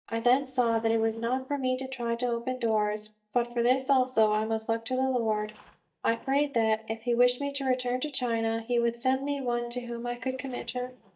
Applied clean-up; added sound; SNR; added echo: neural mask model DeepFilterNet 3.